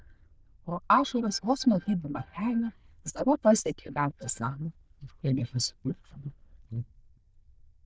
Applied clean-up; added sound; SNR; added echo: neural diffusion model UNIVERSE++.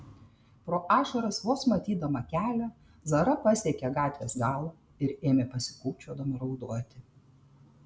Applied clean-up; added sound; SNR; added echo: none; none; none; none.